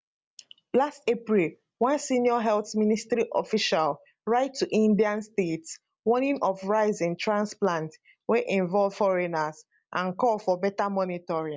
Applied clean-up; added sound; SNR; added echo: none; none; none; none.